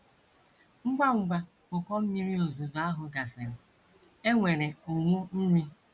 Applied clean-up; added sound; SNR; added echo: none; none; none; none.